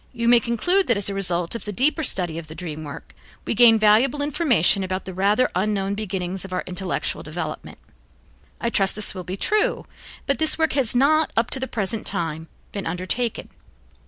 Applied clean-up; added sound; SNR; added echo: none; none; none; none.